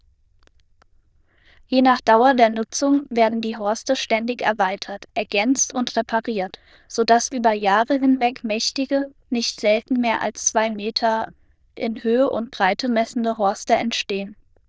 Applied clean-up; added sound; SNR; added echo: neural diffusion model UNIVERSE++.